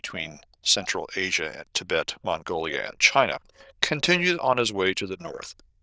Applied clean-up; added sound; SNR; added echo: neural diffusion model UNIVERSE++.